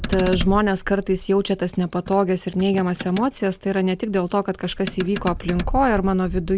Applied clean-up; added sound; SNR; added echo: none; Wind + Motor vehicle (road); 10 dB; none.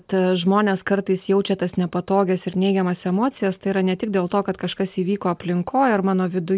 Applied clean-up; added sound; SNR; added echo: none; none; none; none.